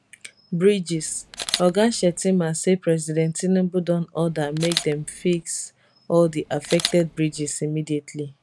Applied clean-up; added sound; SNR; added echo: none; Camera; 10 dB; none.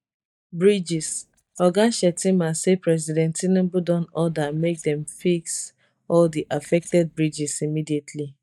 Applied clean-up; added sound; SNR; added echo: neural mask model DeepFilterNet 3.